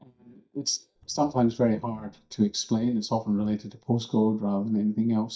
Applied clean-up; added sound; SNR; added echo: neural mask model DeepFilterNet 3.